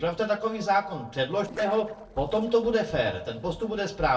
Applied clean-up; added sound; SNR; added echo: neural separator model SepFormer DNS4.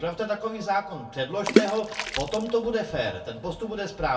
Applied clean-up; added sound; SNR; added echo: none; Water / Splash, splatter; 0 dB; reverberation time 0.2 s.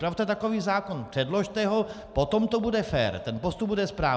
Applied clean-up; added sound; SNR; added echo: none; none; none; none.